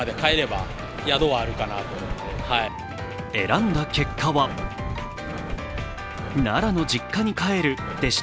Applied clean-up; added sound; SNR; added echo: none; Breathing; 9 dB; none.